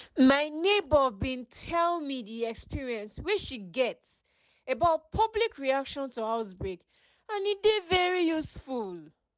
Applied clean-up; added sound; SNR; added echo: none; none; none; none.